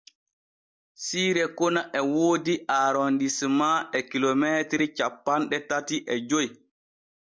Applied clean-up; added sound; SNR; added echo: none; none; none; none.